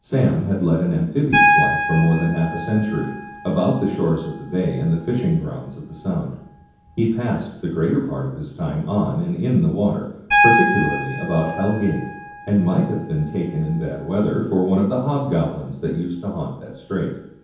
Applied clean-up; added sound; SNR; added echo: none; Piano; 5 dB; reverberation time 0.9 s.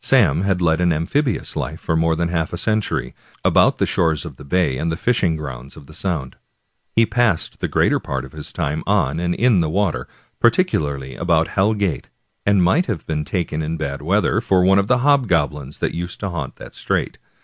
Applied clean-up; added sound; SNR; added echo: none; none; none; none.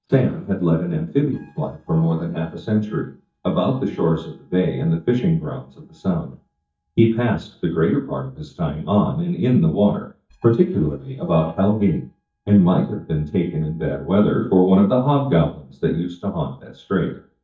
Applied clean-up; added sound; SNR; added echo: neural mask model DeepFilterNet 3.